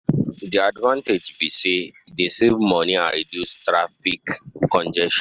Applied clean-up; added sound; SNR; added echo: neural mask model RNNoise.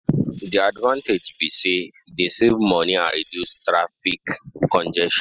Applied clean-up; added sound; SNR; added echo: classical method spectral subtraction.